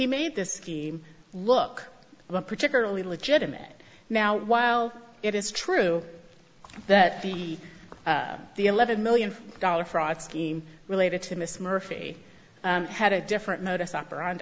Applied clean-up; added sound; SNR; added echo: none; none; none; none.